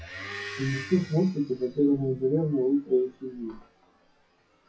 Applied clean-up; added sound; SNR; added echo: classical method WPE with log-MMSE.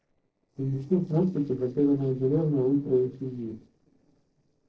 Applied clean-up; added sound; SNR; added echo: neural separator model SepFormer DNS4.